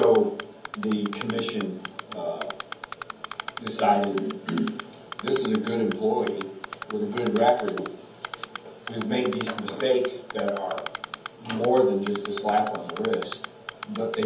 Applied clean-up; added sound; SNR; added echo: none; Typing; 12 dB; reverberation time 0.7 s.